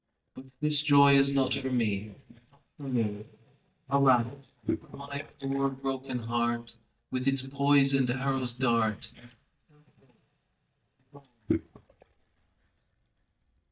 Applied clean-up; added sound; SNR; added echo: neural mask model DeepFilterNet 3.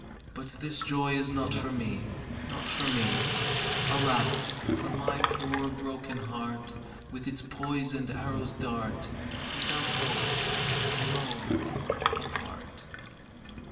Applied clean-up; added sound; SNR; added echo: none; Sink (filling or washing); -3 dB; reverberation time 2.4 s.